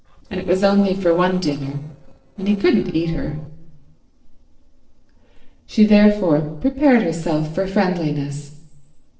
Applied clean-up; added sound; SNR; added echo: neural separator model SepFormer DNS4.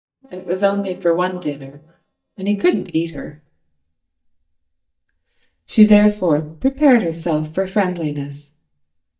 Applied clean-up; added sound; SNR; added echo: neural mask model DeepFilterNet 3.